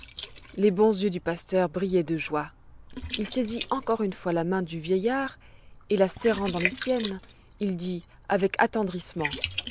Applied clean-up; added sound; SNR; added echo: none; Liquid; 11 dB; none.